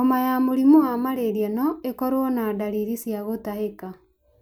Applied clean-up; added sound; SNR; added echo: none; none; none; none.